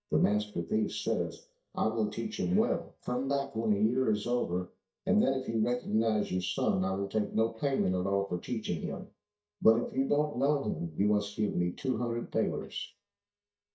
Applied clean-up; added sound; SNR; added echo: neural mask model DeepFilterNet 3.